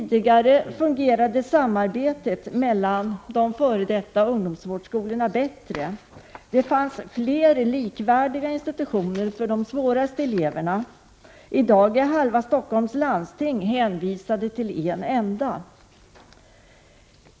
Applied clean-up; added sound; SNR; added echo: none; none; none; none.